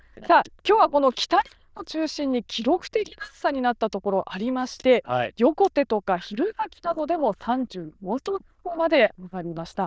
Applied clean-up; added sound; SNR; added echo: neural diffusion model UNIVERSE++.